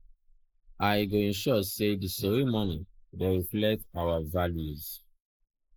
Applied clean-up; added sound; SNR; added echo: neural mask model Resemble Enhance denoiser.